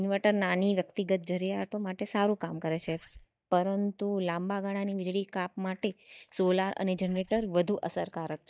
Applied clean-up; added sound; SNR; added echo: neural mask model DeepFilterNet 3.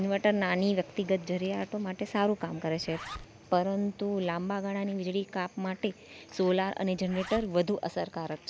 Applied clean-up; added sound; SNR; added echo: none; Zipper (clothing); 19 dB; none.